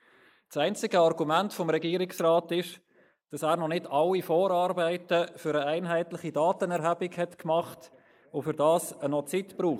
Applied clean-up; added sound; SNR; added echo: neural mask model Resemble Enhance denoiser.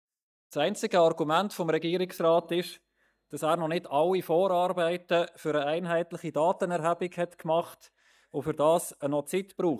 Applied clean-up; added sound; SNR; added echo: neural mask model DeepFilterNet 3.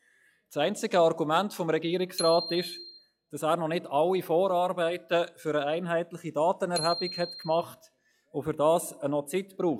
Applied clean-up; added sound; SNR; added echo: classical method log-MMSE.